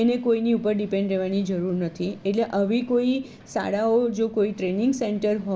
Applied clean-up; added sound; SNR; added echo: none; none; none; none.